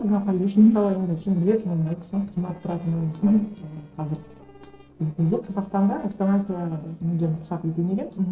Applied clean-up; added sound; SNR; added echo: neural separator model SepFormer DNS4.